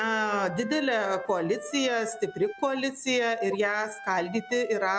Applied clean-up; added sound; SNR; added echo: none; Wind instrument, woodwind instrument; 15 dB; none.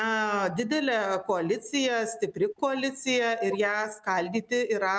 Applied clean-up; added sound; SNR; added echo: none; none; none; none.